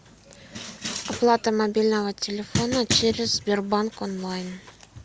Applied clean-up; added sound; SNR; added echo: none; none; none; none.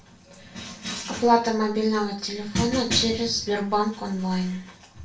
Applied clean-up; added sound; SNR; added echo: none; none; none; reverberation time 0.3 s.